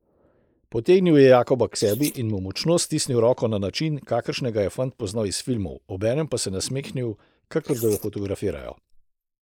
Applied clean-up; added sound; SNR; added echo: neural mask model Resemble Enhance denoiser.